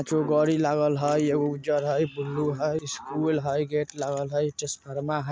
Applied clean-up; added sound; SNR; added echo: none; none; none; none.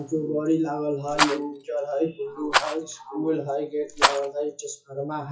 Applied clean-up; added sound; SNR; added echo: classical method WPE with log-MMSE.